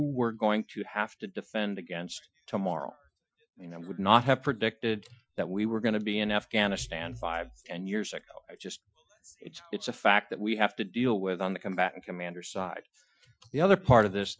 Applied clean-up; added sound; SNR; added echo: classical method Wiener filter.